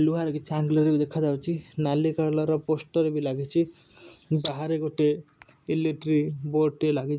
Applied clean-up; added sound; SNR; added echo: none; none; none; none.